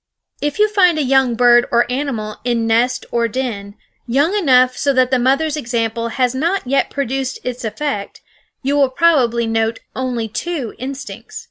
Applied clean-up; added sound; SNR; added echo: none; none; none; none.